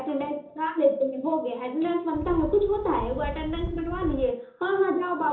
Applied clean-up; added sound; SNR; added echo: none; Wind; 8 dB; reverberation time 0.6 s.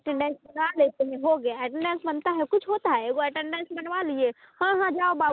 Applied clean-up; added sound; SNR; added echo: none; none; none; none.